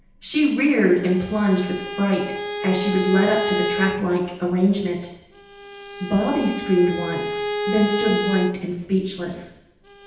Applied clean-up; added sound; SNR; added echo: none; Bowed string instrument; 7 dB; reverberation time 0.9 s.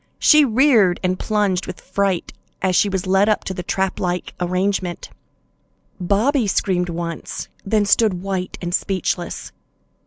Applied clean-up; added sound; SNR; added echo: none; none; none; none.